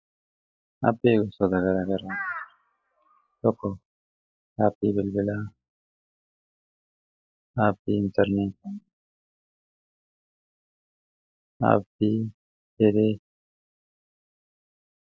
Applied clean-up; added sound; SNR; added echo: classical method log-MMSE.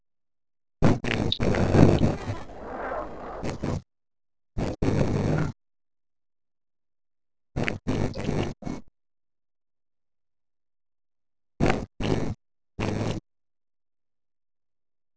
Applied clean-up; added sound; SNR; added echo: neural separator model SepFormer DNS4.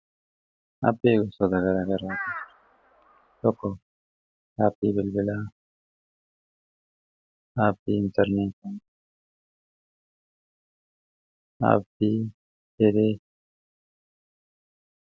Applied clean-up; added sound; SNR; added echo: none; Crow; 10 dB; none.